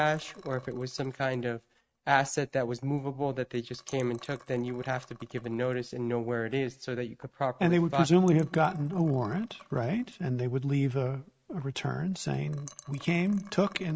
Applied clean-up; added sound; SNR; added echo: neural mask model RNNoise.